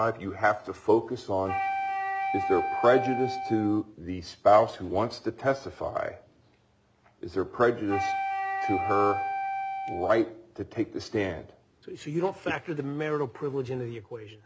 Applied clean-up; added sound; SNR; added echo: none; Wind instrument, woodwind instrument; 3 dB; none.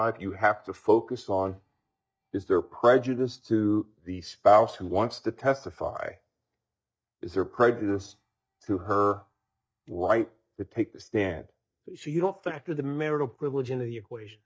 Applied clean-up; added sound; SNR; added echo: neural mask model DeepFilterNet 3.